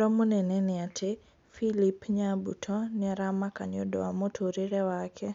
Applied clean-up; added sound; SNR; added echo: none; none; none; none.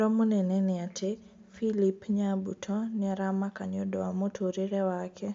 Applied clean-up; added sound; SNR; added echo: none; none; none; reverberation time 1.0 s.